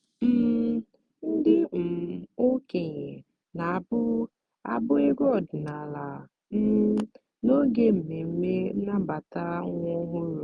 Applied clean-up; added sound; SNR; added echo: none; none; none; none.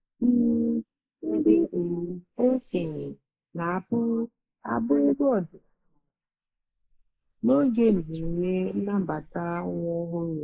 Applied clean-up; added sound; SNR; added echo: neural mask model Resemble Enhance denoiser.